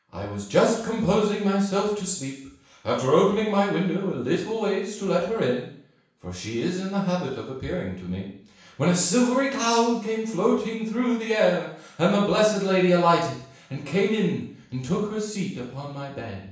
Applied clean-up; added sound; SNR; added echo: none; none; none; reverberation time 0.7 s.